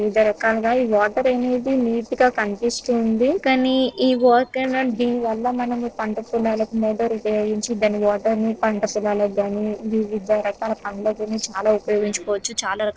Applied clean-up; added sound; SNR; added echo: neural separator model SepFormer DNS4.